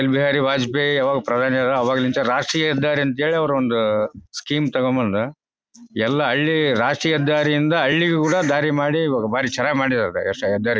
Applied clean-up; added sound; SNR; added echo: none; none; none; none.